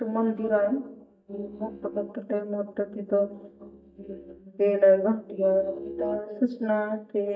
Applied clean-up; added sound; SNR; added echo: neural mask model DeepFilterNet 3.